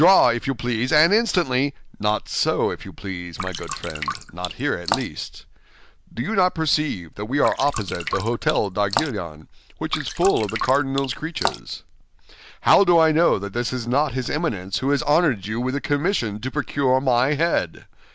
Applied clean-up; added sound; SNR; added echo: none; Drip; 8 dB; none.